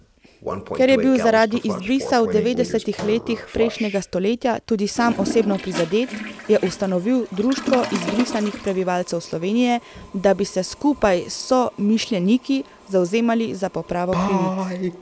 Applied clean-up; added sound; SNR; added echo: none; Toilet flush; 9 dB; none.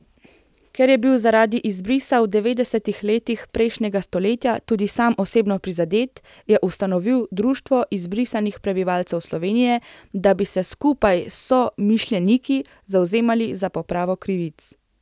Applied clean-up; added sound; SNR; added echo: none; none; none; none.